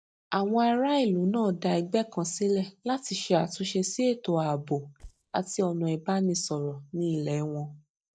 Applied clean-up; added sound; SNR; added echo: neural mask model DeepFilterNet 3.